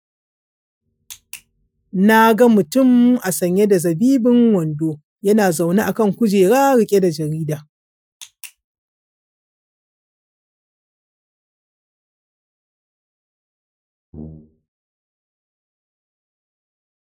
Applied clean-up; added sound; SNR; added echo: classical method Wiener filter.